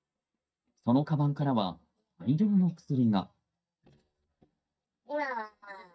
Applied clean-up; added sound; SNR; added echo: neural mask model DeepFilterNet 3.